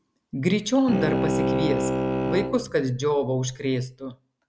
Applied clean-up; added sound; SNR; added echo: none; Bowed string instrument; 1 dB; none.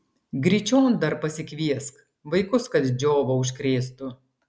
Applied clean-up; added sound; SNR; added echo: none; none; none; none.